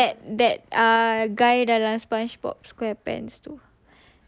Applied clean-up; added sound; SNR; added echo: none; none; none; none.